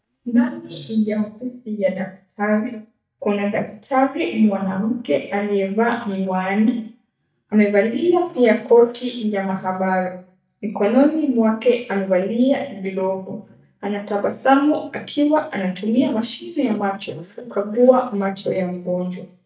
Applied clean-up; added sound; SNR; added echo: neural mask model DeepFilterNet 3.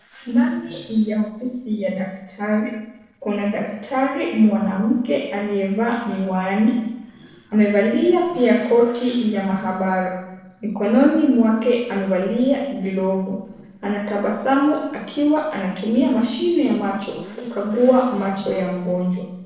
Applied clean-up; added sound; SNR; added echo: neural separator model SepFormer DNS4.